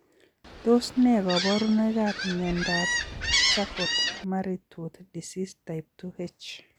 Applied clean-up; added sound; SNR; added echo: none; Gull, seagull; 1 dB; none.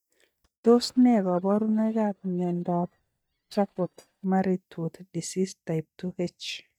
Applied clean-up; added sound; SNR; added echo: neural mask model DeepFilterNet 3.